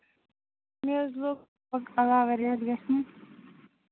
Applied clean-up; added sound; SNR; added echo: none; none; none; none.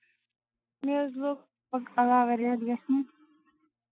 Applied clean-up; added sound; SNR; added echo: classical method Wiener filter.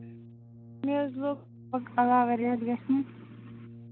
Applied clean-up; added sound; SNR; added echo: none; Brass instrument; 17 dB; none.